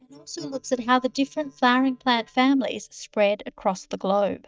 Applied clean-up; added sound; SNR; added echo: neural mask model DeepFilterNet 3.